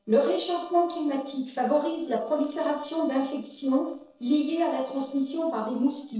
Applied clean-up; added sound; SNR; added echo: neural separator model SepFormer DNS4.